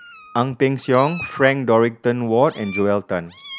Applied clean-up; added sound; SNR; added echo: none; Meow; 18 dB; none.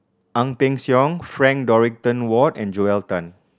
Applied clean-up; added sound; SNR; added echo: none; none; none; none.